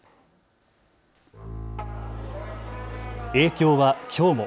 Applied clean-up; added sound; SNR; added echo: none; Bowed string instrument; 11 dB; none.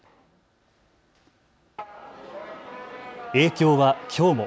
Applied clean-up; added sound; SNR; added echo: none; none; none; none.